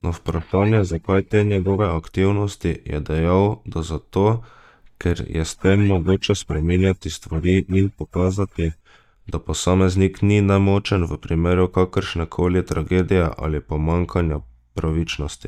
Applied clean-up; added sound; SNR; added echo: neural mask model DeepFilterNet 3.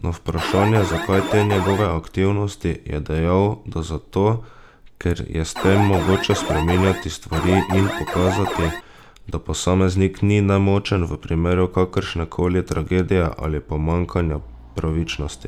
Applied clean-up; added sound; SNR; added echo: none; Alarm; 5 dB; none.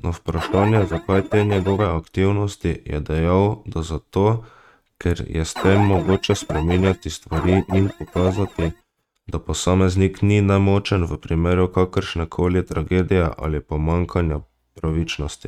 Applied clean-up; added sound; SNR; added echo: neural mask model RNNoise.